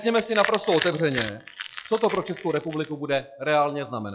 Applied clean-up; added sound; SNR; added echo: classical method log-MMSE.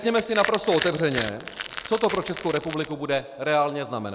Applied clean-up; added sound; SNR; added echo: none; Crushing; 5 dB; none.